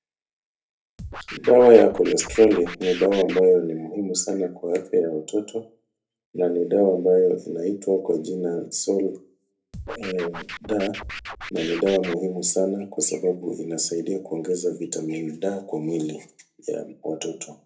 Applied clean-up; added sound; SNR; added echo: none; Scratching (performance technique); 13 dB; reverberation time 0.3 s.